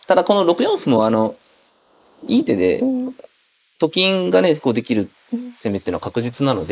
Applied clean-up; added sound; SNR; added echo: neural mask model Resemble Enhance denoiser.